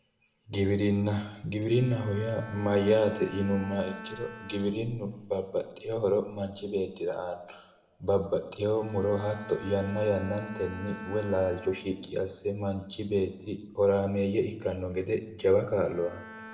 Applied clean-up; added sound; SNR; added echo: none; Bowed string instrument; 18 dB; reverberation time 0.8 s.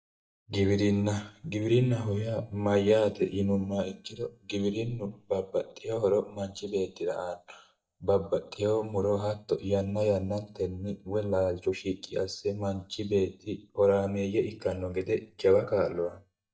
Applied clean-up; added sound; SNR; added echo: neural mask model DeepFilterNet 3.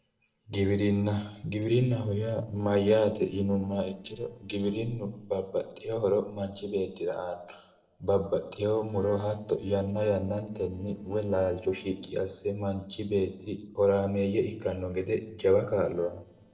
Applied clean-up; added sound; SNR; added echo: neural separator model SepFormer DNS4.